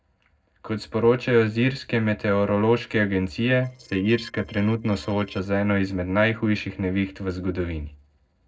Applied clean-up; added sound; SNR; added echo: neural separator model SepFormer DNS4.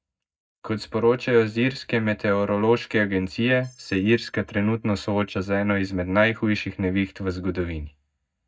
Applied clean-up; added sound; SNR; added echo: neural mask model DeepFilterNet 3.